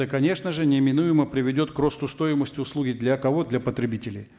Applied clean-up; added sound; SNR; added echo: none; none; none; none.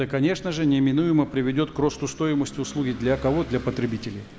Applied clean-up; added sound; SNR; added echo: none; Engine / Vehicle; 17 dB; none.